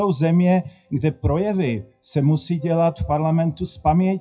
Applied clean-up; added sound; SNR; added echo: classical method WPE with log-MMSE.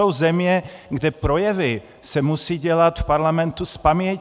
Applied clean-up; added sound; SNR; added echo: none; none; none; none.